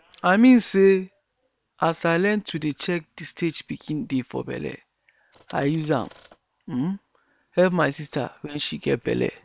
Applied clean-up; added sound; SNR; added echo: neural separator model SepFormer WHAM!.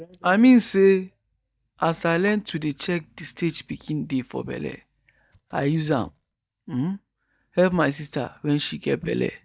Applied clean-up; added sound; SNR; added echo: neural mask model DeepFilterNet 3.